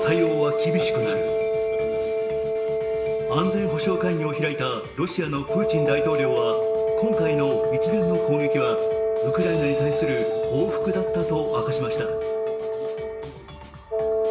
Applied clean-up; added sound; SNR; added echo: none; Wind instrument, woodwind instrument; -4 dB; reverberation time 0.9 s.